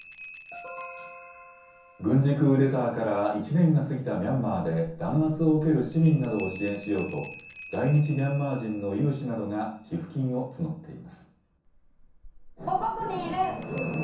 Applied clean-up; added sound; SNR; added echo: none; Bell; 11 dB; reverberation time 0.6 s.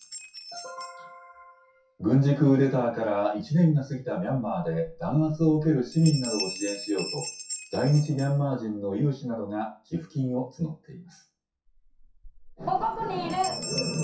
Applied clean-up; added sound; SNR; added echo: classical method WPE with log-MMSE.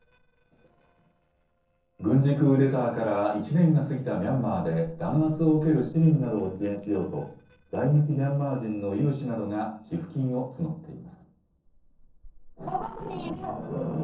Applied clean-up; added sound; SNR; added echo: neural separator model SepFormer DNS4.